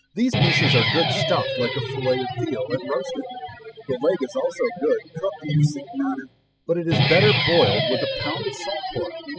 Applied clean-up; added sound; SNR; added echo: classical method spectral subtraction.